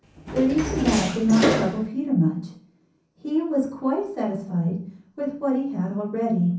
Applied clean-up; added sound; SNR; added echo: none; Door; 1 dB; reverberation time 0.6 s.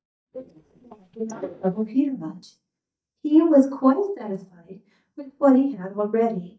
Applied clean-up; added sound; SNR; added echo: neural mask model DeepFilterNet 3.